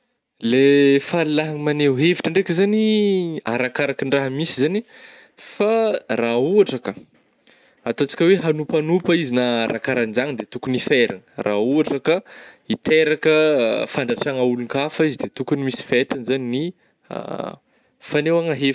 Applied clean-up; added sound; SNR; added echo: none; none; none; none.